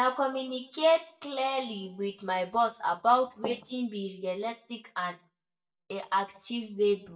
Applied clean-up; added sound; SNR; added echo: neural mask model DeepFilterNet 3.